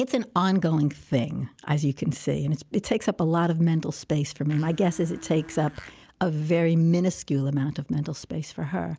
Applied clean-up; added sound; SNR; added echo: none; Domestic sounds, home sounds; 19 dB; none.